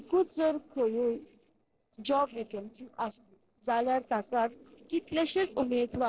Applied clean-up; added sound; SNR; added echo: neural separator model SepFormer DNS4.